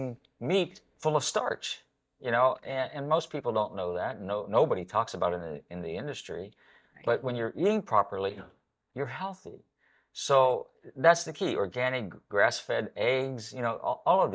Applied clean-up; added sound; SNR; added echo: neural mask model DeepFilterNet 3.